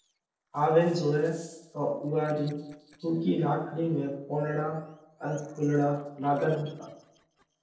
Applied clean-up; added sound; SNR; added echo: neural separator model SepFormer DNS4.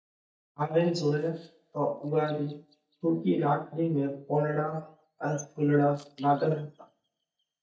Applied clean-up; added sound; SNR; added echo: neural mask model DeepFilterNet 3.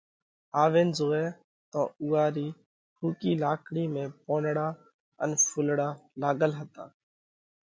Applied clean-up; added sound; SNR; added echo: none; none; none; none.